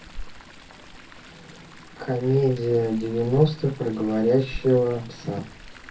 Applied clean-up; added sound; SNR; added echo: none; Chatter / Stream; 16 dB; reverberation time 0.3 s.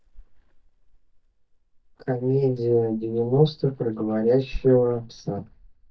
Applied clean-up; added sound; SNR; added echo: neural mask model DeepFilterNet 3.